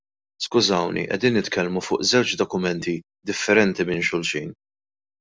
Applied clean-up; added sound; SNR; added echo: none; none; none; none.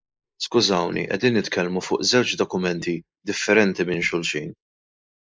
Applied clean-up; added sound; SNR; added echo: neural mask model Resemble Enhance denoiser.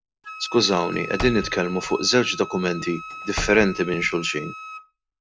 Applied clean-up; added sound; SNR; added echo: none; Wind instrument, woodwind instrument + Slam / Wood; 11 dB; none.